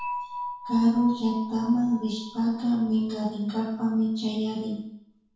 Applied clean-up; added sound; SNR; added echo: none; Dishes, pots, and pans / Chink, clink; 13 dB; reverberation time 0.6 s.